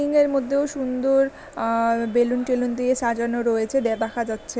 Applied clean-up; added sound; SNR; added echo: none; none; none; none.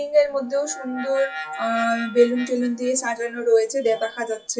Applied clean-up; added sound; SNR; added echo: classical method WPE with log-MMSE.